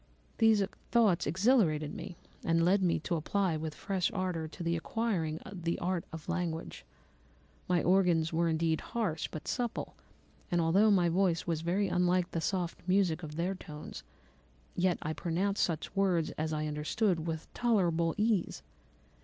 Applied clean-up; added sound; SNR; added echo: none; none; none; none.